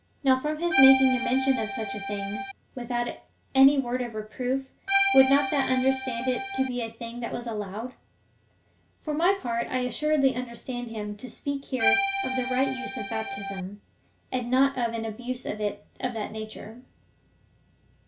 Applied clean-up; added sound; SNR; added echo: none; Accordion; -1 dB; reverberation time 0.2 s.